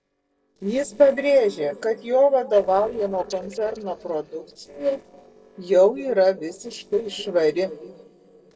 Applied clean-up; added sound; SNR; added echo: neural separator model SepFormer DNS4.